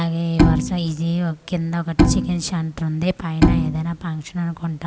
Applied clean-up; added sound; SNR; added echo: none; Bowed string instrument; -1 dB; none.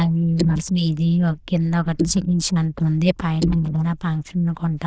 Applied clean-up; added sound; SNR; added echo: neural diffusion model UNIVERSE++.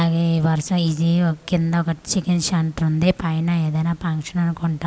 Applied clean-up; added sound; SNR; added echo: none; none; none; none.